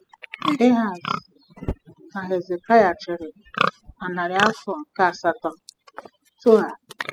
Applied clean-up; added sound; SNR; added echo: classical method spectral subtraction.